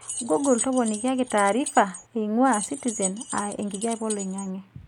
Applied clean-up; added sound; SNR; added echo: none; Keys jangling; 11 dB; none.